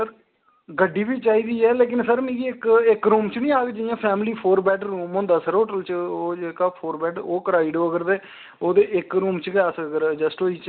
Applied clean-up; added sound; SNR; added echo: none; none; none; none.